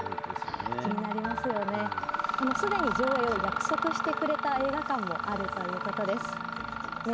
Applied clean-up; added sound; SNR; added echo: none; Mechanisms; 0 dB; none.